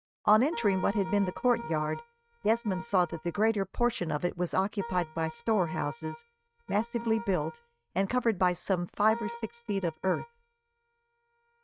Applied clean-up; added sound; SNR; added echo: neural mask model RNNoise.